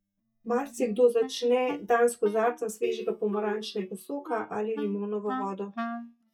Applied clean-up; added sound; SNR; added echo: neural mask model DeepFilterNet 3.